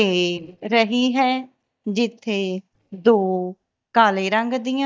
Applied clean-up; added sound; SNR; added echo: neural mask model DeepFilterNet 3.